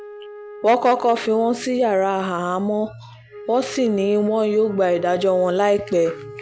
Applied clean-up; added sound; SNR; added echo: none; Wind instrument, woodwind instrument; 17 dB; none.